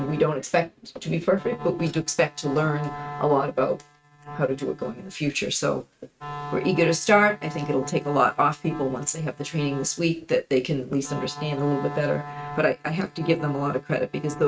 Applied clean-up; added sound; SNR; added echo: neural mask model RNNoise.